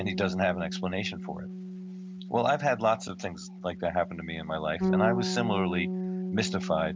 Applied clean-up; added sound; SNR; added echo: none; Bass guitar; 3 dB; none.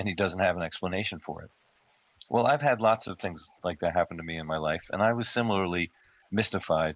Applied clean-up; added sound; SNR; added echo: neural mask model Resemble Enhance denoiser.